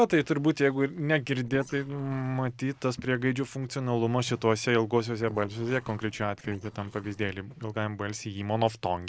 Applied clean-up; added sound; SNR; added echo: neural separator model SepFormer DNS4.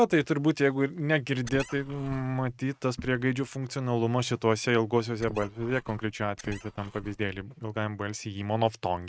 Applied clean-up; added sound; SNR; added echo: neural mask model RNNoise.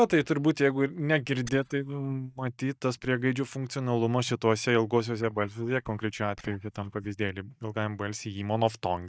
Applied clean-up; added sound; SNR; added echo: neural mask model DeepFilterNet 3.